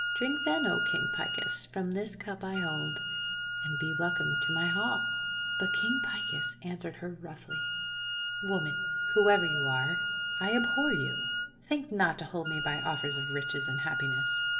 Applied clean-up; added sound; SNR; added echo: none; Wind instrument, woodwind instrument; -2 dB; reverberation time 2.6 s.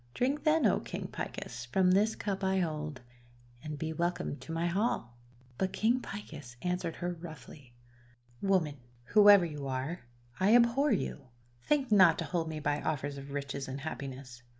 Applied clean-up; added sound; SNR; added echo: none; none; none; none.